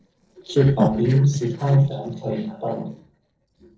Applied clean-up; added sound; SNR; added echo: neural separator model SepFormer DNS4.